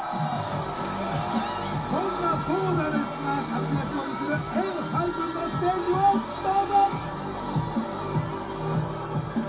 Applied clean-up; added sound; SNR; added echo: none; Printer; 16 dB; reverberation time 0.4 s.